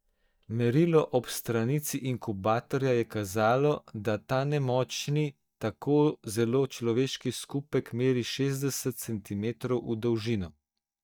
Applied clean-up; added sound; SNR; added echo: neural mask model DeepFilterNet 3.